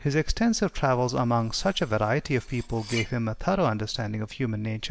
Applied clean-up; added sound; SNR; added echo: none; Cutlery, silverware; 18 dB; none.